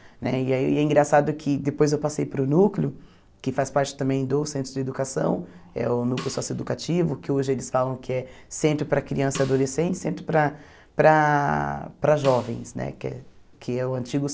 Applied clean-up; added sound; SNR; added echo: none; Snare drum; 19 dB; none.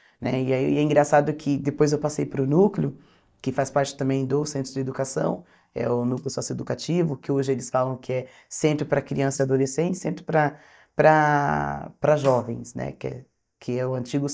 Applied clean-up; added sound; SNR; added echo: neural mask model DeepFilterNet 3.